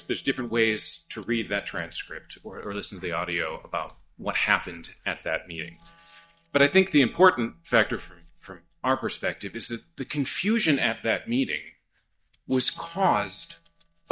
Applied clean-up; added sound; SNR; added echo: neural mask model DeepFilterNet 3.